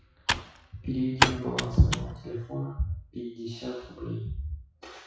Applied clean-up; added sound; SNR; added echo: classical method WPE with log-MMSE.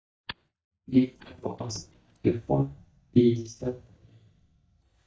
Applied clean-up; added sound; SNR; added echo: neural mask model DeepFilterNet 3.